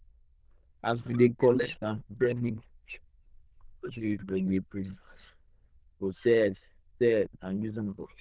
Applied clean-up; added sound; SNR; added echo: neural diffusion model UNIVERSE++.